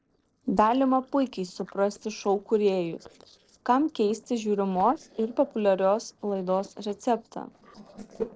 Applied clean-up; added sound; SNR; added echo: neural separator model SepFormer DNS4.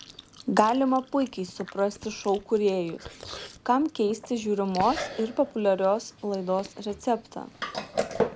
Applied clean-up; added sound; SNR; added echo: none; Chewing, mastication; 11 dB; none.